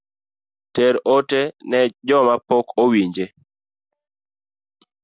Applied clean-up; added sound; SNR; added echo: none; none; none; none.